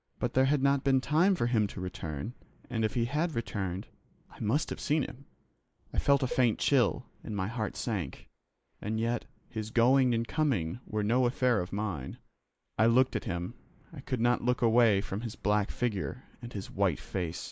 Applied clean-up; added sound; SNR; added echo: neural mask model Resemble Enhance denoiser.